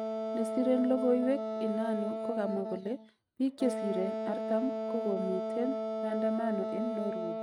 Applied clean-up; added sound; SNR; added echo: neural mask model RNNoise.